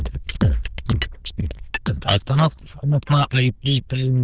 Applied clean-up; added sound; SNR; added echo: neural diffusion model UNIVERSE++.